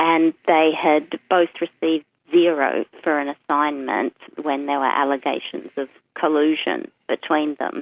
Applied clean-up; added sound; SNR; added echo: none; none; none; none.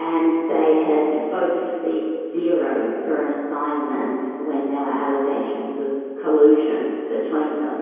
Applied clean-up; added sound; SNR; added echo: none; none; none; reverberation time 2.2 s.